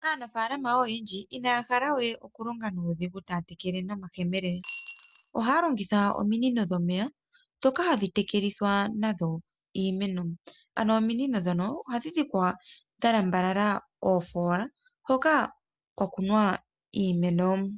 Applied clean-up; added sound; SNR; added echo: none; Coin (dropping) / Glass; 15 dB; none.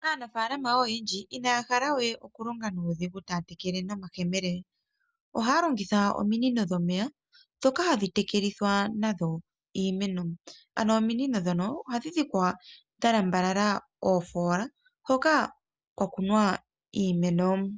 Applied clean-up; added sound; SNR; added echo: none; none; none; none.